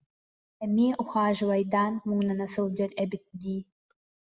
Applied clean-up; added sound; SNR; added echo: none; none; none; none.